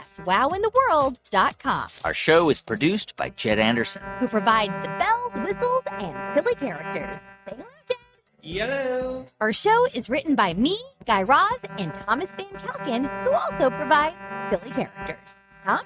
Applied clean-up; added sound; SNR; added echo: neural mask model RNNoise.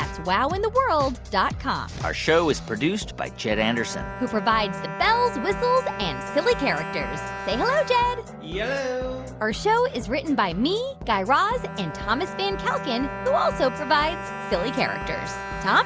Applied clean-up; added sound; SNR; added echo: none; Bowed string instrument; 11 dB; none.